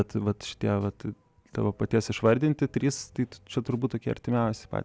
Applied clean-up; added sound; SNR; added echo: none; none; none; none.